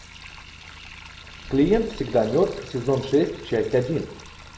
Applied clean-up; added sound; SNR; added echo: none; Sink (filling or washing); 19 dB; none.